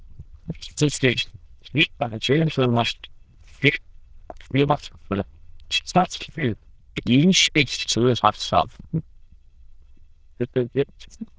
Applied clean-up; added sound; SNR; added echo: neural diffusion model UNIVERSE++.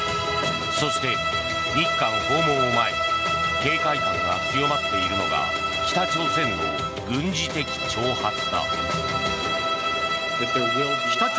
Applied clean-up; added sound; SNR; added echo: none; Bowed string instrument; -3 dB; none.